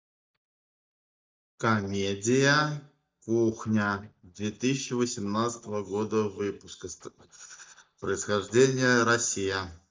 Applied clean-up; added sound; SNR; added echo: neural mask model DeepFilterNet 3.